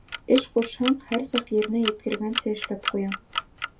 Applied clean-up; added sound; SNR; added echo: none; Clock; 2 dB; reverberation time 0.2 s.